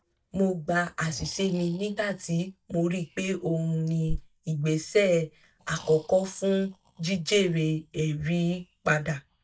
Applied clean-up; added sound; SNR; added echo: neural mask model DeepFilterNet 3.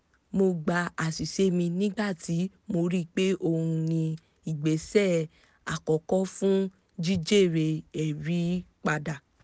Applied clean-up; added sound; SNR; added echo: none; none; none; none.